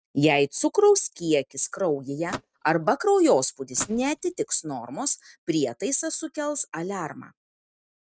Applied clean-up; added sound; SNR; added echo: neural mask model RNNoise.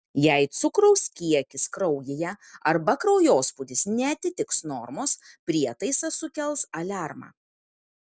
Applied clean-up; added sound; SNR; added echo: none; none; none; none.